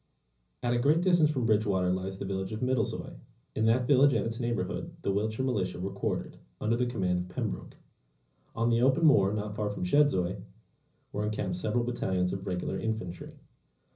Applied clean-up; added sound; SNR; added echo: none; none; none; reverberation time 0.5 s.